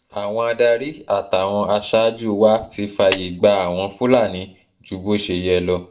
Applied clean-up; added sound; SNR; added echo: none; Clapping; 14 dB; reverberation time 0.3 s.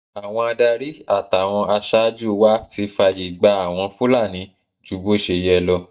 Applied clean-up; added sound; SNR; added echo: neural mask model DeepFilterNet 3.